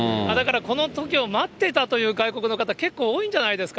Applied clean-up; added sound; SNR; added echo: none; none; none; none.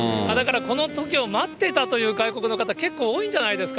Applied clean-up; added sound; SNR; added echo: none; Wind instrument, woodwind instrument; 11 dB; none.